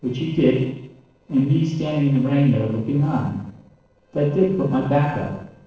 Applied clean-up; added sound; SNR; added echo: neural separator model SepFormer DNS4.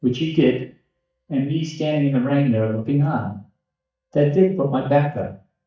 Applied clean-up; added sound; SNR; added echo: neural mask model DeepFilterNet 3.